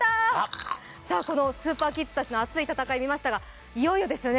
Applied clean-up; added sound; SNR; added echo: none; Chewing, mastication; 9 dB; none.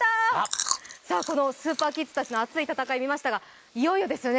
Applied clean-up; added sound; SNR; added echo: neural mask model Resemble Enhance denoiser.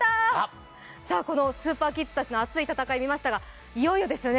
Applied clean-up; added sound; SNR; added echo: none; none; none; none.